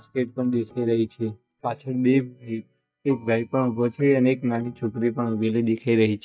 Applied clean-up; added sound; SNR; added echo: neural mask model DeepFilterNet 3.